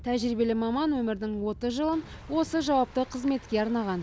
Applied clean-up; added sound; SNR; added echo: none; none; none; none.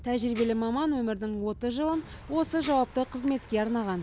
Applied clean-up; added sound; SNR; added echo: none; Tambourine; 5 dB; none.